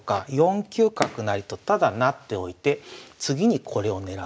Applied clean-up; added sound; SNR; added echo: none; none; none; none.